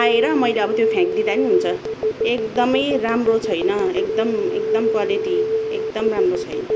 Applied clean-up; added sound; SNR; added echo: none; Telephone; 2 dB; none.